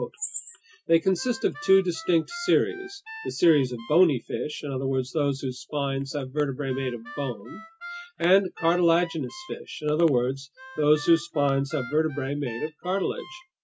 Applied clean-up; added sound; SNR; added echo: none; Harmonica + Chirp, tweet; 16 dB; none.